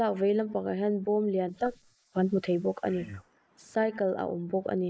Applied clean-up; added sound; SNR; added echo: neural mask model Resemble Enhance denoiser.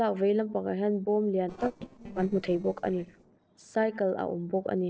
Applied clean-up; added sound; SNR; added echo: neural separator model SepFormer DNS4.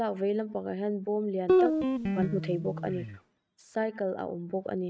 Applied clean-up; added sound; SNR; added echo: neural mask model RNNoise.